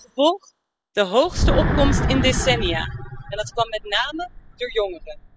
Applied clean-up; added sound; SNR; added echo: classical method spectral subtraction.